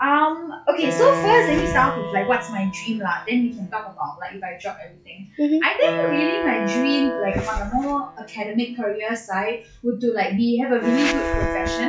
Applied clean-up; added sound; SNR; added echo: classical method log-MMSE.